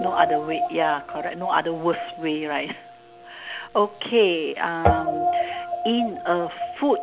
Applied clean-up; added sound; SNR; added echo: none; Guitar; 3 dB; none.